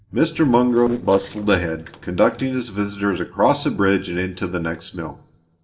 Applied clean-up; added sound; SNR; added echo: neural separator model SepFormer DNS4.